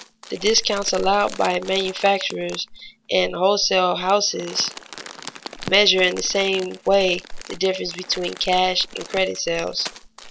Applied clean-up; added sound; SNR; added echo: none; Crumpling, crinkling; 17 dB; none.